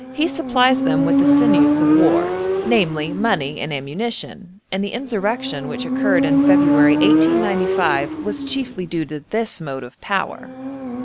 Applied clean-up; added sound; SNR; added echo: none; Motorcycle; -3 dB; none.